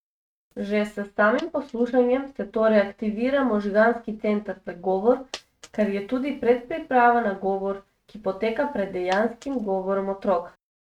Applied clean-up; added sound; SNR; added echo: neural mask model RNNoise.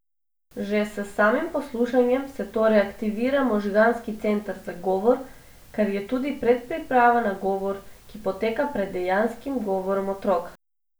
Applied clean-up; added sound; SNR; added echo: none; none; none; none.